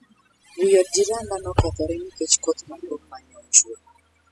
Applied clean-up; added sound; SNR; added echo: classical method spectral subtraction.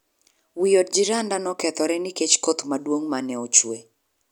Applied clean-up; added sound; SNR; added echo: none; none; none; none.